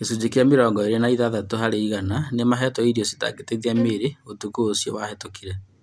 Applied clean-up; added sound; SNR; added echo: none; Bowed string instrument; 16 dB; none.